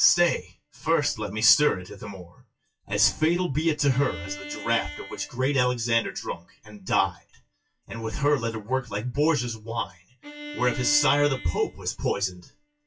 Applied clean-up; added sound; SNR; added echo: classical method WPE with log-MMSE.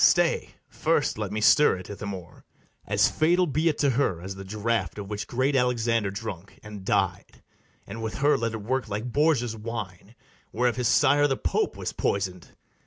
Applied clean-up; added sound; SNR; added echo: none; none; none; none.